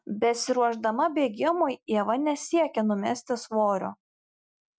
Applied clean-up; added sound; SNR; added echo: none; none; none; none.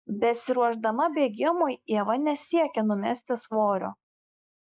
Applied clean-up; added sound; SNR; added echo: neural mask model Resemble Enhance denoiser.